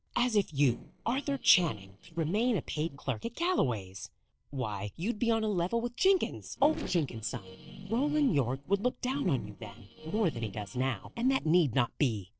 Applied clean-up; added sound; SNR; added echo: neural separator model SepFormer DNS4.